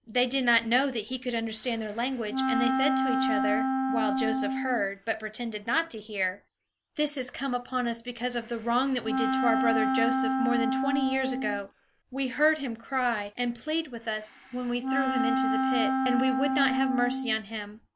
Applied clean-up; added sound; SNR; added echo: none; Wind instrument, woodwind instrument; -1 dB; none.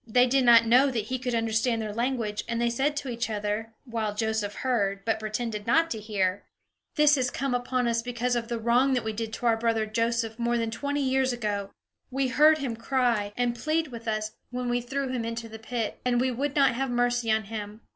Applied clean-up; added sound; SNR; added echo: none; none; none; none.